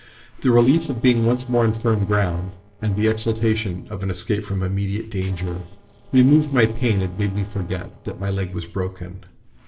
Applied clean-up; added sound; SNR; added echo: neural separator model SepFormer DNS4.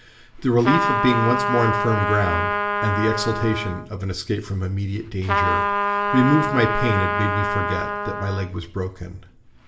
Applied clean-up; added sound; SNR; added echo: none; Trumpet; 1 dB; reverberation time 0.5 s.